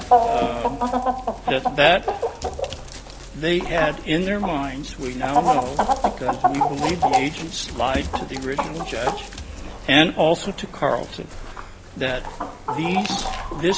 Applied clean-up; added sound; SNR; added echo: none; Chicken, rooster; 0 dB; none.